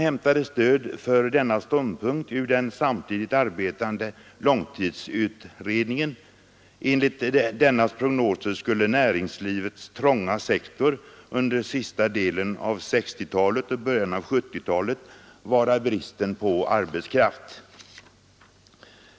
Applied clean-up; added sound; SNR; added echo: none; none; none; none.